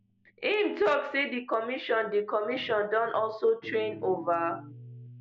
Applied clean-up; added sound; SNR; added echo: none; Guitar; 20 dB; none.